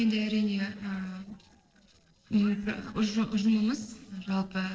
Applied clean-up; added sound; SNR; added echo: neural separator model SepFormer DNS4.